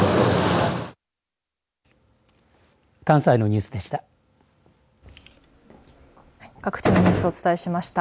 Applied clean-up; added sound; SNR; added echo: none; Gunshot, gunfire; -4 dB; none.